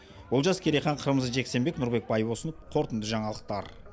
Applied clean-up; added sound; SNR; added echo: none; none; none; none.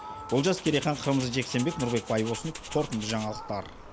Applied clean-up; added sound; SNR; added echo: none; Rattle (instrument) + Fowl; 13 dB; none.